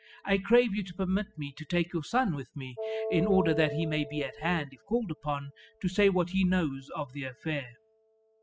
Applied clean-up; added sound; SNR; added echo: classical method spectral subtraction.